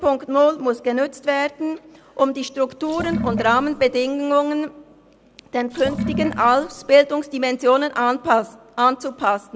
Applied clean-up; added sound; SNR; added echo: none; Sink (filling or washing) / Water; 8 dB; none.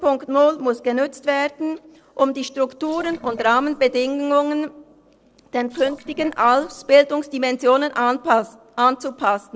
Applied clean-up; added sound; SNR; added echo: neural separator model SepFormer DNS4.